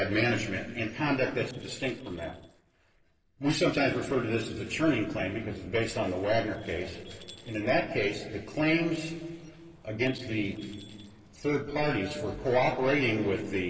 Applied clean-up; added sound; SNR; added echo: neural separator model SepFormer DNS4.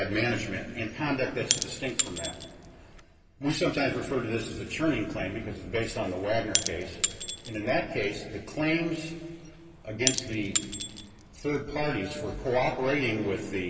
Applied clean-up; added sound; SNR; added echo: none; Shatter / Crushing; 4 dB; reverberation time 2.6 s.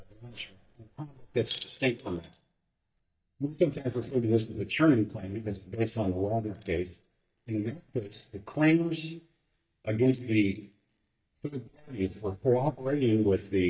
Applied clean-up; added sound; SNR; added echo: neural mask model DeepFilterNet 3.